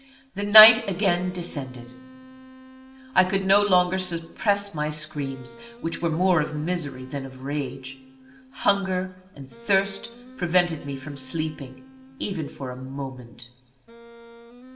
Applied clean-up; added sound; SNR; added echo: none; Wind instrument, woodwind instrument; 20 dB; reverberation time 0.6 s.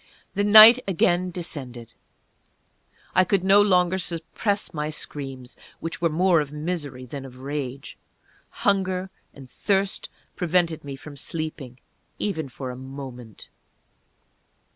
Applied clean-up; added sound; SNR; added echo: none; none; none; none.